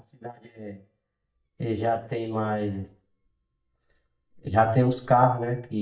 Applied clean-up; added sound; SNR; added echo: neural mask model DeepFilterNet 3.